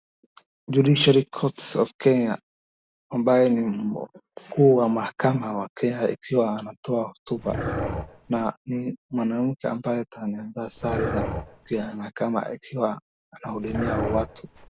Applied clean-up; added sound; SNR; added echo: none; Dog; 6 dB; none.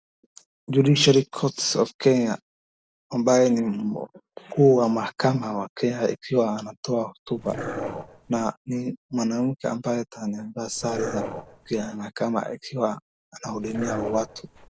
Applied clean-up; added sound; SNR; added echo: neural separator model SepFormer DNS4.